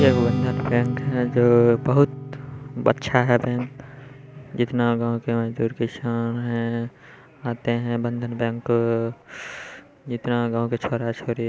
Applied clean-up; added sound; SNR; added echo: none; Strum; 10 dB; none.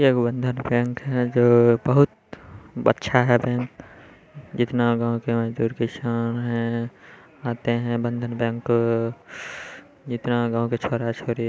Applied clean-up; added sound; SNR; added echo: none; none; none; none.